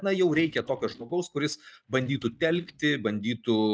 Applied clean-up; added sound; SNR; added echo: neural mask model DeepFilterNet 3.